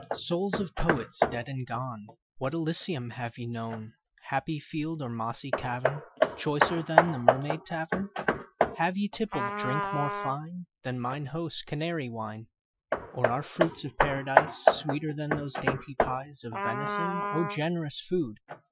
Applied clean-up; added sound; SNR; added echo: classical method Wiener filter.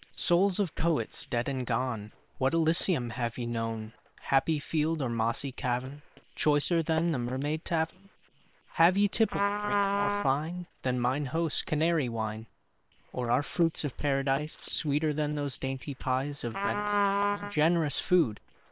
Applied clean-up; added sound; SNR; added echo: neural separator model SepFormer WHAM!.